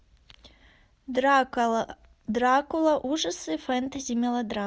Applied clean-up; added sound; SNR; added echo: none; none; none; none.